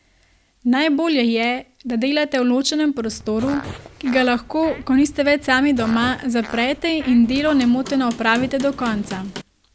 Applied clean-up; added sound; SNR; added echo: none; Fart + Hammer / Wood; 15 dB; none.